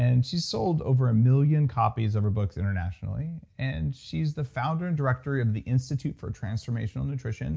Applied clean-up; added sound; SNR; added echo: none; none; none; none.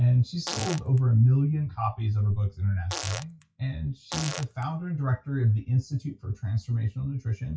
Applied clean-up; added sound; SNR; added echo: classical method WPE with log-MMSE.